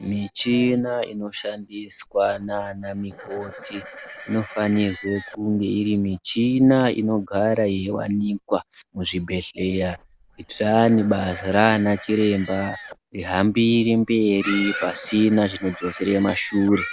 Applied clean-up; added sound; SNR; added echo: none; Livestock, farm animals, working animals; 18 dB; none.